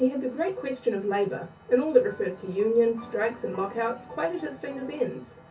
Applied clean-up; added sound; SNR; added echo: none; Piano; 19 dB; reverberation time 0.3 s.